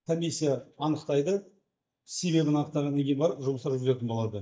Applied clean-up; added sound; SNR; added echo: neural mask model DeepFilterNet 3.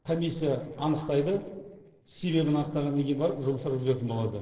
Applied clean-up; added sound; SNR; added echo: neural separator model SepFormer DNS4.